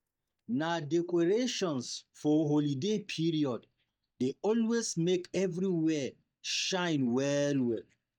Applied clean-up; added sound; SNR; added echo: neural mask model DeepFilterNet 3.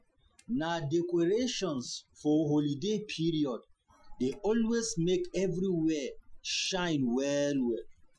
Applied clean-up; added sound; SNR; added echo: classical method Wiener filter.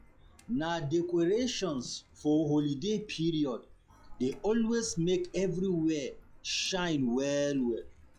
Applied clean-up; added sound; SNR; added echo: classical method log-MMSE.